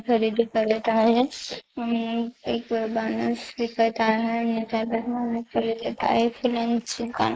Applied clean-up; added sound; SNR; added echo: neural mask model Resemble Enhance denoiser.